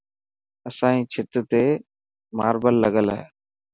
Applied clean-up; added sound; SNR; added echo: none; none; none; none.